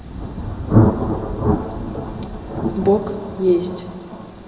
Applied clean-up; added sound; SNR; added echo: none; Thunder; -3 dB; reverberation time 2.8 s.